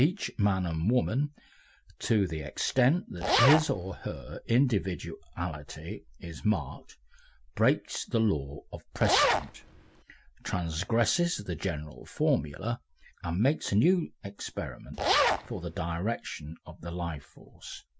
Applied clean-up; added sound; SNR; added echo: none; Zipper (clothing); -1 dB; none.